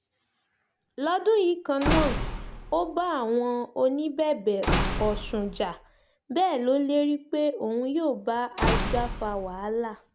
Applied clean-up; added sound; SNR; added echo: none; Slam / Wood; 4 dB; none.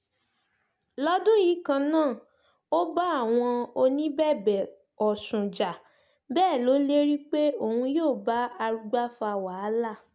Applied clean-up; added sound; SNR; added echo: none; none; none; none.